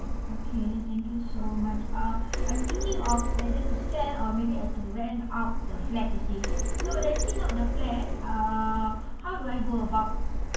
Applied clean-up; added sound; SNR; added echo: none; Printer; -4 dB; reverberation time 0.9 s.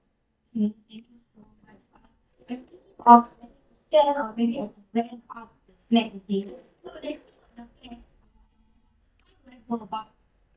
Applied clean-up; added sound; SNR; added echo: neural mask model DeepFilterNet 3.